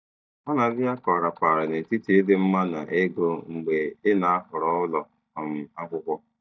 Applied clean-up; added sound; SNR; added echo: neural mask model DeepFilterNet 3.